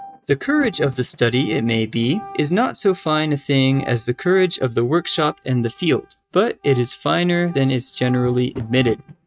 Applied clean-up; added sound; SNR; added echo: neural mask model RNNoise.